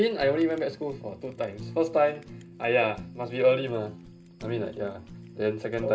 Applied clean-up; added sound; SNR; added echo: none; Fire; 16 dB; reverberation time 0.2 s.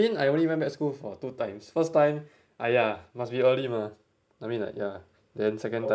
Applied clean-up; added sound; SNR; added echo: none; none; none; none.